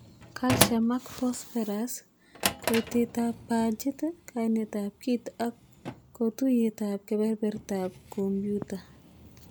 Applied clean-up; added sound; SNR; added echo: none; Drawer open or close; 7 dB; none.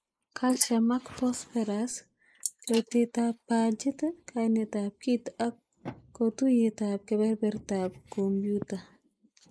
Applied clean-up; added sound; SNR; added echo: neural mask model Resemble Enhance denoiser.